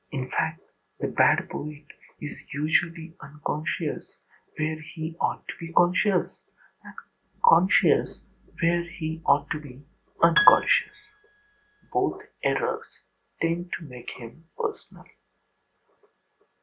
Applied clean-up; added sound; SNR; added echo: none; Piano; 4 dB; none.